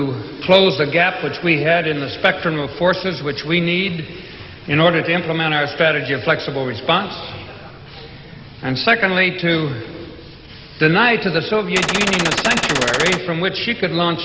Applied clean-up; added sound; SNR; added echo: none; Gunshot, gunfire; 1 dB; none.